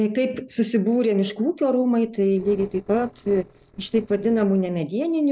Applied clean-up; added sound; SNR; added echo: neural separator model SepFormer DNS4.